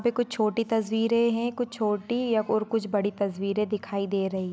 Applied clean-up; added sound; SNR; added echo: none; none; none; none.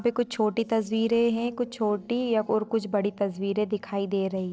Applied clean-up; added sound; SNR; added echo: neural separator model SepFormer DNS4.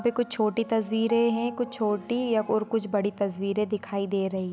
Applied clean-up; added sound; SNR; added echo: none; Piano; 18 dB; none.